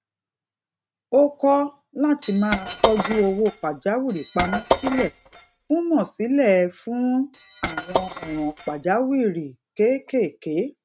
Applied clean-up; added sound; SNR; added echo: neural mask model RNNoise.